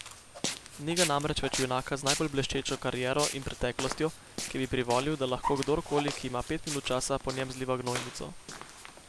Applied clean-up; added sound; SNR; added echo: none; Walk, footsteps; 7 dB; none.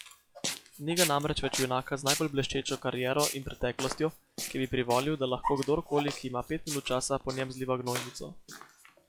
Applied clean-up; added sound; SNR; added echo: classical method log-MMSE.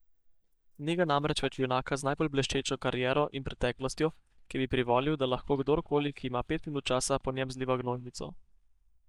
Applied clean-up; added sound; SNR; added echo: neural mask model DeepFilterNet 3.